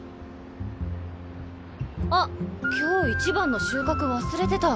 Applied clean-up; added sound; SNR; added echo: none; none; none; none.